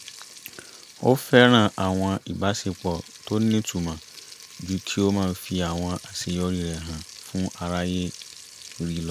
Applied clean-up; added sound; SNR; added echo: none; Frying (food); 19 dB; none.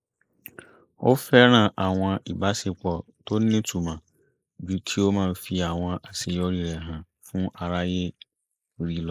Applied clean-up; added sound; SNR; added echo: neural mask model Resemble Enhance denoiser.